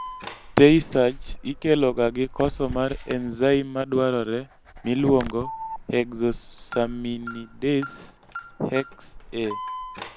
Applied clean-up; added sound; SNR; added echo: none; Alarm; 13 dB; none.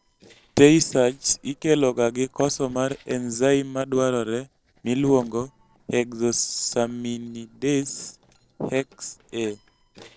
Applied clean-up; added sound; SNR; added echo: neural separator model SepFormer DNS4.